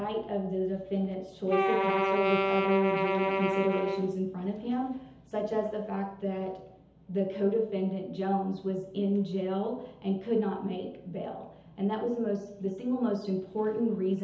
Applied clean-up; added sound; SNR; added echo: none; Wind instrument, woodwind instrument; -2 dB; reverberation time 0.8 s.